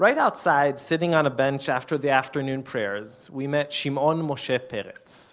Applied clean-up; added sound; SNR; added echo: none; none; none; none.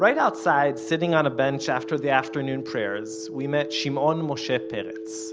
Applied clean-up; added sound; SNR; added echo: none; Telephone; 10 dB; none.